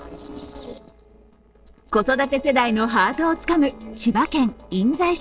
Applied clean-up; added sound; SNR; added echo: neural separator model SepFormer DNS4.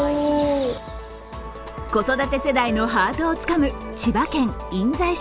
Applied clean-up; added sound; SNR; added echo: none; none; none; none.